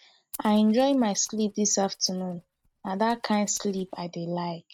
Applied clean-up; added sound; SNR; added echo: neural mask model RNNoise.